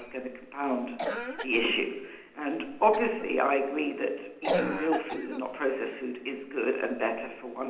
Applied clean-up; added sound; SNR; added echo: none; Cough; 8 dB; reverberation time 0.9 s.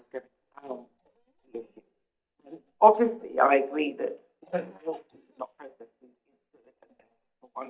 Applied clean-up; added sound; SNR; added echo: neural mask model DeepFilterNet 3.